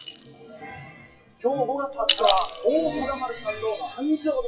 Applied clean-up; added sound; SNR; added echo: classical method WPE with log-MMSE.